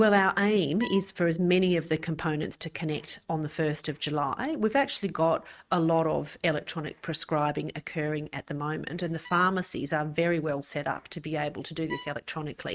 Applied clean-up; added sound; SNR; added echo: neural mask model RNNoise.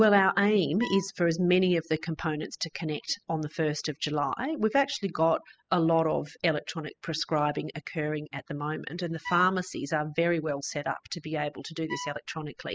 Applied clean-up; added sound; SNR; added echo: classical method spectral subtraction.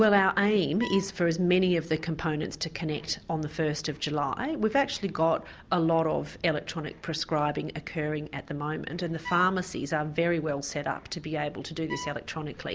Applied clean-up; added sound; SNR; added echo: none; Bowed string instrument; 14 dB; none.